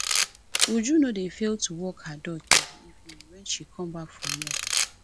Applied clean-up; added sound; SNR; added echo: none; Camera; -1 dB; none.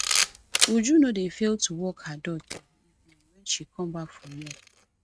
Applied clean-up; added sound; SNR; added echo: neural mask model RNNoise.